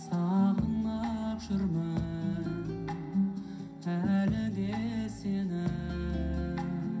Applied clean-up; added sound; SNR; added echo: none; none; none; reverberation time 0.3 s.